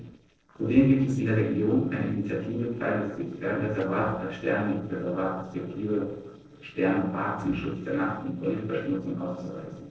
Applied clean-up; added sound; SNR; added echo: neural separator model SepFormer DNS4.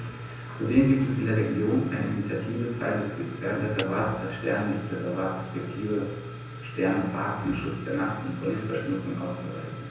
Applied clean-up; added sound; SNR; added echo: none; Clapping; 14 dB; reverberation time 0.9 s.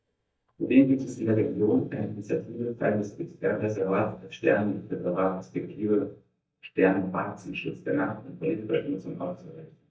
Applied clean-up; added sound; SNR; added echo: neural mask model DeepFilterNet 3.